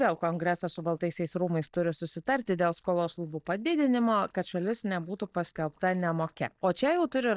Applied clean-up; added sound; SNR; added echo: neural mask model DeepFilterNet 3.